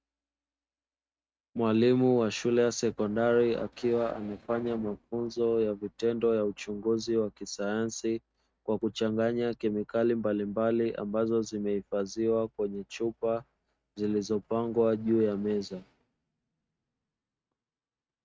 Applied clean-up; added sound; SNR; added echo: neural mask model RNNoise.